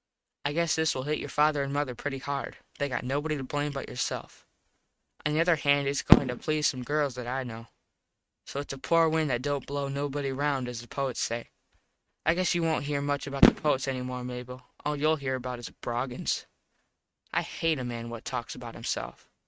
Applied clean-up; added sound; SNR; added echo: neural mask model RNNoise.